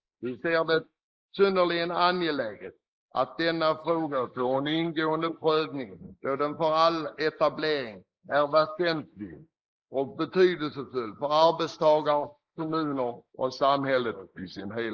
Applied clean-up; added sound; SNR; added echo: neural mask model Resemble Enhance denoiser.